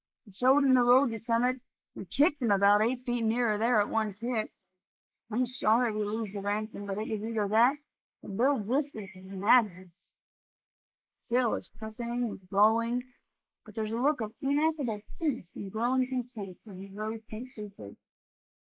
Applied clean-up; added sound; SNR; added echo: neural mask model Resemble Enhance denoiser.